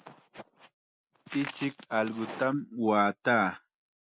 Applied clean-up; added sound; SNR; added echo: none; none; none; none.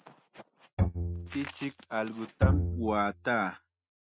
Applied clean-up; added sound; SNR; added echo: neural mask model RNNoise.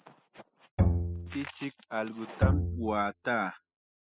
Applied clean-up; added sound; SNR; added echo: classical method spectral subtraction.